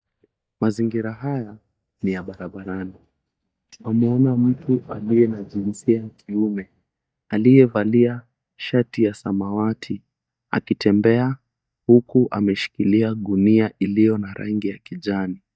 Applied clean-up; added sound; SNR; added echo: neural mask model DeepFilterNet 3.